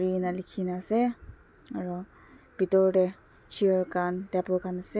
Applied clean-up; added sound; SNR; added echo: none; none; none; none.